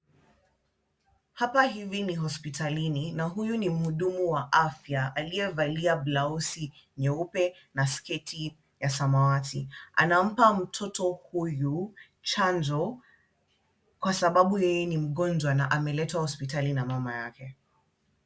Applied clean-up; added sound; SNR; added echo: none; none; none; none.